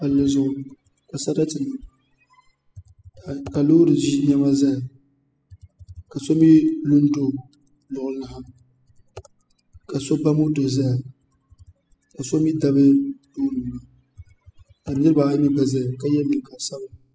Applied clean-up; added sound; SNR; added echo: classical method spectral subtraction.